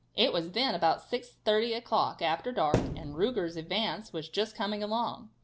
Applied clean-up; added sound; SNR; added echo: none; Thump, thud; 4 dB; none.